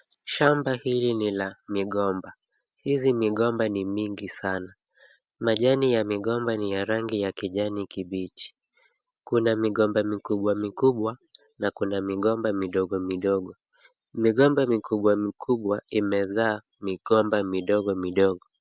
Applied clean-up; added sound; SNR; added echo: none; none; none; none.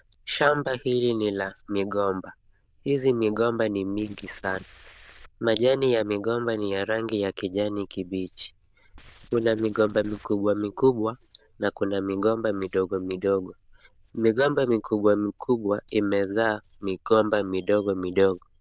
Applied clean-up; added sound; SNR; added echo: neural diffusion model UNIVERSE++.